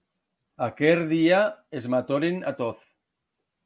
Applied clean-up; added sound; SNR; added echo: none; none; none; none.